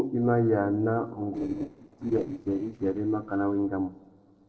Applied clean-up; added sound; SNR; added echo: neural separator model SepFormer DNS4.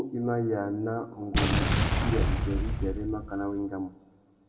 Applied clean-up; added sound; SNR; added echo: none; Explosion; -4 dB; reverberation time 1.0 s.